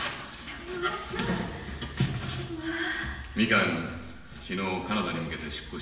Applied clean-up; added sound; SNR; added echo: none; none; none; reverberation time 1.1 s.